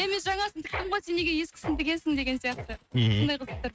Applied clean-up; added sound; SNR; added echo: neural mask model RNNoise.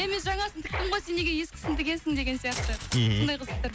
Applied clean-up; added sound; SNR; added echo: none; Glass + Mechanisms; 13 dB; none.